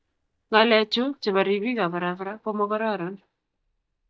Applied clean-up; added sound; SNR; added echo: neural mask model DeepFilterNet 3.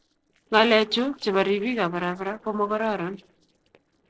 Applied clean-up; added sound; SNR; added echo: neural separator model SepFormer DNS4.